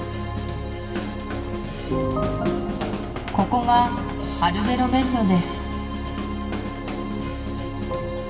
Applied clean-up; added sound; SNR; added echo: none; Drum / Drum kit; 10 dB; reverberation time 1.4 s.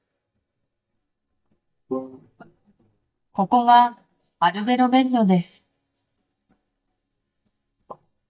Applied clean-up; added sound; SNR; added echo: neural mask model DeepFilterNet 3.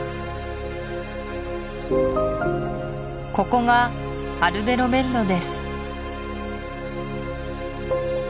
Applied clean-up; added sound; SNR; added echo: none; none; none; none.